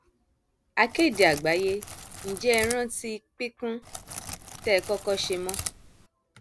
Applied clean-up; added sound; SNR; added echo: none; Crackle; 8 dB; none.